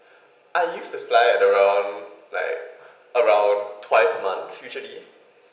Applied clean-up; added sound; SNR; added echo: none; none; none; reverberation time 0.9 s.